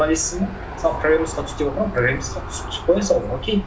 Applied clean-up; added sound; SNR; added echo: none; Aircraft; 9 dB; reverberation time 0.4 s.